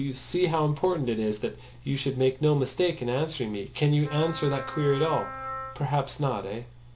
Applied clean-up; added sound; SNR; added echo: none; Wind instrument, woodwind instrument; 11 dB; none.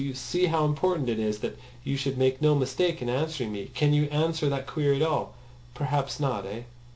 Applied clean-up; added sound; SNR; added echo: none; none; none; none.